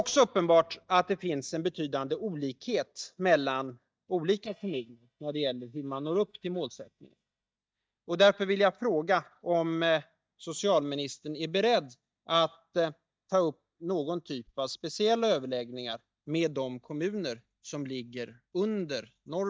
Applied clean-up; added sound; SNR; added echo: neural mask model DeepFilterNet 3.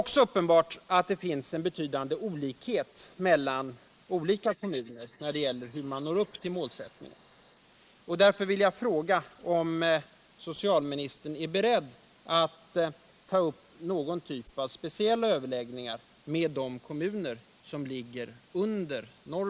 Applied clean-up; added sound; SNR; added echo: neural mask model Resemble Enhance denoiser.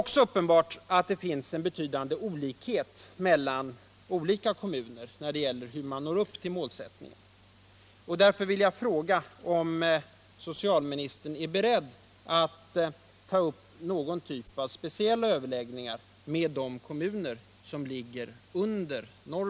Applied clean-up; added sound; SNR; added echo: none; none; none; none.